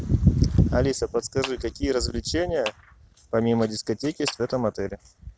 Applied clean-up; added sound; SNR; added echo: none; Clapping; 17 dB; none.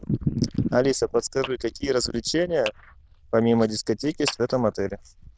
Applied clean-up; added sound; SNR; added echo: neural diffusion model UNIVERSE++.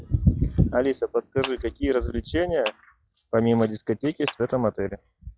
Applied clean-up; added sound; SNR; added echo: classical method log-MMSE.